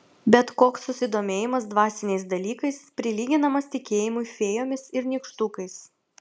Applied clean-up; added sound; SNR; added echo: none; none; none; none.